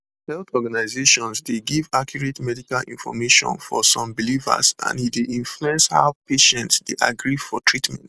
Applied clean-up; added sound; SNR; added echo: none; none; none; none.